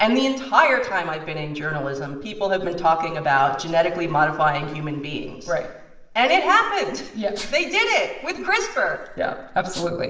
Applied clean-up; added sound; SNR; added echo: none; Rattle (instrument); 15 dB; reverberation time 1.0 s.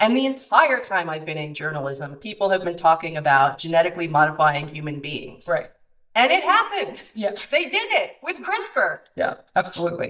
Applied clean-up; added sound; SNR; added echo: neural mask model DeepFilterNet 3.